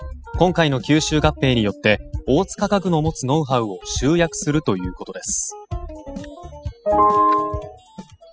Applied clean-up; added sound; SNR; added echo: classical method spectral subtraction.